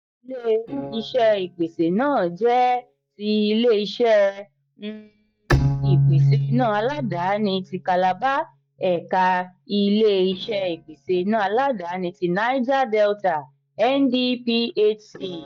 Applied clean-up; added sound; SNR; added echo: neural mask model DeepFilterNet 3.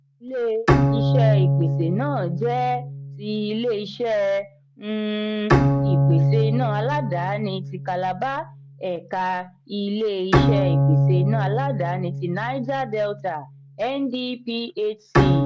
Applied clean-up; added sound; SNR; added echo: none; Bowed string instrument; -3 dB; none.